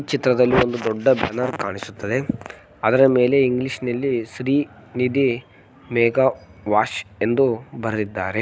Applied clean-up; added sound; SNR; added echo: none; none; none; none.